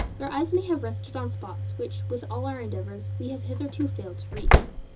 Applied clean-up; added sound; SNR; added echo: none; Slam / Engine; -4 dB; reverberation time 0.2 s.